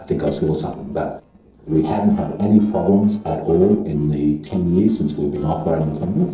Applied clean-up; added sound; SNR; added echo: neural separator model SepFormer DNS4.